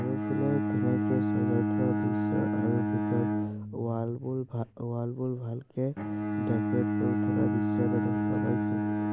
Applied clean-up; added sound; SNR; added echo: none; Bowed string instrument; -3 dB; none.